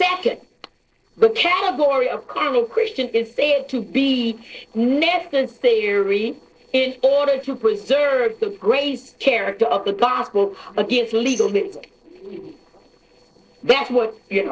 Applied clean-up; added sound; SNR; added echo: neural separator model SepFormer DNS4.